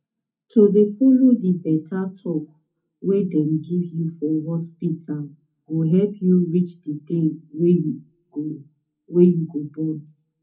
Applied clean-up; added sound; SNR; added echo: none; none; none; reverberation time 0.3 s.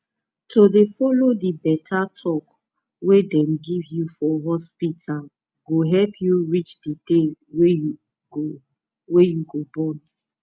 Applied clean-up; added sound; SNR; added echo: none; none; none; none.